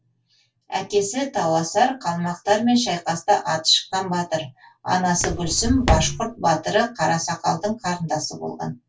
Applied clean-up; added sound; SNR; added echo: none; Walk, footsteps; 2 dB; reverberation time 0.1 s.